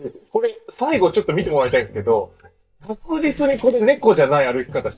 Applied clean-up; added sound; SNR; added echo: neural mask model DeepFilterNet 3.